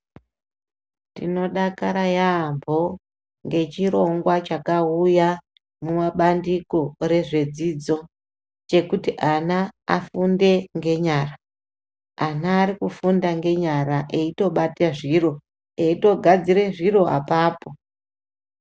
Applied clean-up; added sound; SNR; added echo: none; none; none; none.